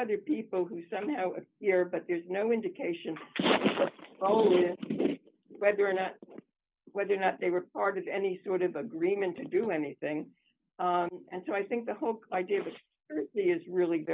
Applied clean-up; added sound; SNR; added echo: none; none; none; none.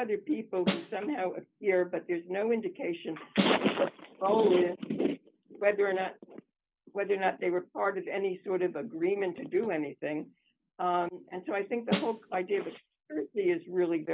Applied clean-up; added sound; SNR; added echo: none; Snare drum; 4 dB; none.